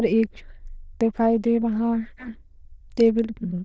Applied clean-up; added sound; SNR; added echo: neural diffusion model UNIVERSE++.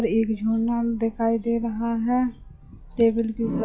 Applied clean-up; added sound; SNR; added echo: classical method log-MMSE.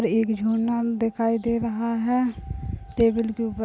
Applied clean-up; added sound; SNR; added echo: none; none; none; none.